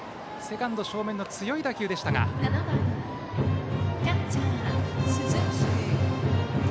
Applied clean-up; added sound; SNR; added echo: none; none; none; none.